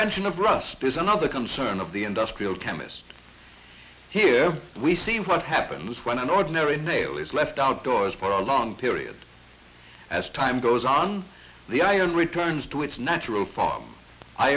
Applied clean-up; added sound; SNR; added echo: none; none; none; none.